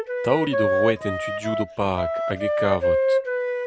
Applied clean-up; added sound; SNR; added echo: none; Wind instrument, woodwind instrument; -3 dB; none.